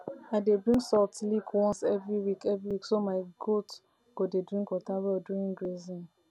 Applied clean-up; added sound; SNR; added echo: none; none; none; none.